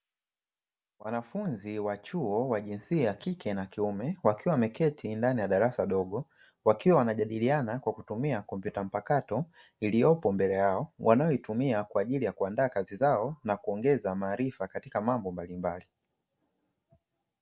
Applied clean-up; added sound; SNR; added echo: none; none; none; none.